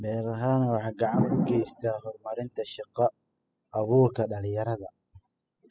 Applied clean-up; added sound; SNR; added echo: classical method spectral subtraction.